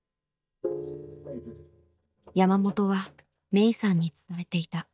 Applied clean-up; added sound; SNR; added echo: neural mask model DeepFilterNet 3.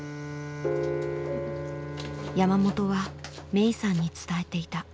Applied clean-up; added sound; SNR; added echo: none; Bowed string instrument; 10 dB; none.